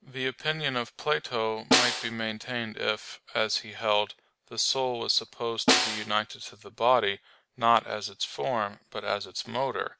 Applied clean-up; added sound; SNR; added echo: none; Snare drum; 0 dB; none.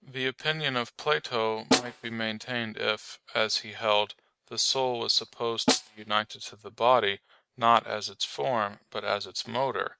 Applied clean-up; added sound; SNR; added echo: neural mask model RNNoise.